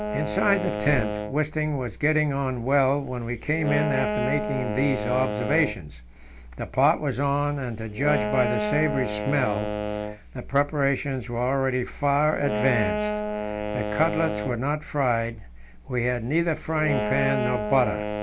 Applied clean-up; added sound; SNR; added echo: none; Wind instrument, woodwind instrument; 5 dB; none.